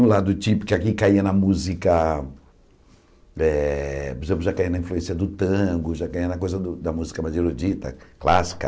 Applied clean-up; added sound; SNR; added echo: none; none; none; none.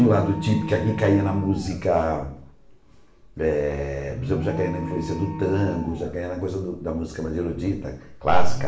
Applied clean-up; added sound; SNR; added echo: none; Alarm; 12 dB; reverberation time 0.5 s.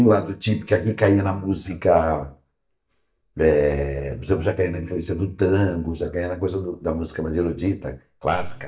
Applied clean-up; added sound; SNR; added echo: neural mask model DeepFilterNet 3.